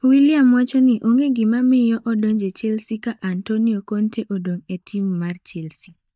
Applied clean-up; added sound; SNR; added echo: neural mask model DeepFilterNet 3.